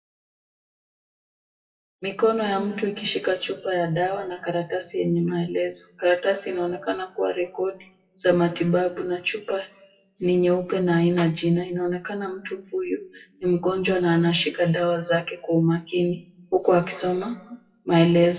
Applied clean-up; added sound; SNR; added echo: classical method WPE with log-MMSE.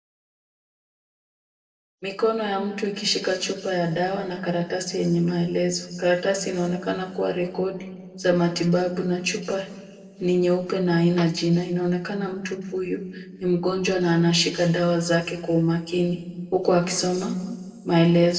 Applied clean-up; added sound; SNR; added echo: neural separator model SepFormer DNS4.